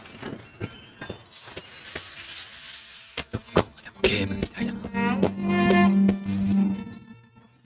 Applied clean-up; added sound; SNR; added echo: neural mask model RNNoise.